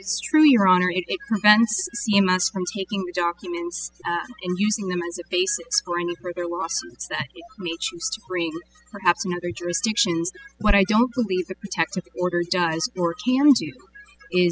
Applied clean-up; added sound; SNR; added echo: classical method spectral subtraction.